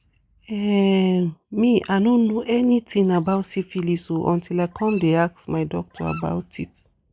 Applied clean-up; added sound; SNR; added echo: neural mask model Resemble Enhance denoiser.